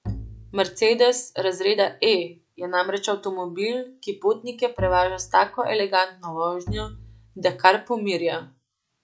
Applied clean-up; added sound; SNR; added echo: none; Bowed string instrument; 13 dB; none.